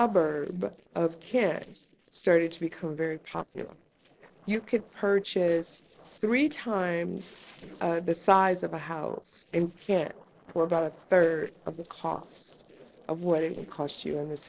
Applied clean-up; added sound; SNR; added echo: neural separator model SepFormer DNS4.